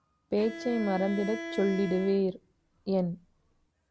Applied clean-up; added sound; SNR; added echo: none; Bowed string instrument; 11 dB; none.